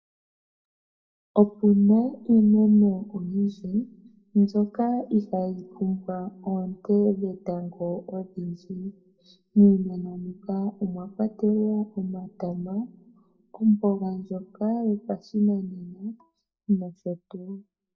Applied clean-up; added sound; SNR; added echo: neural mask model DeepFilterNet 3.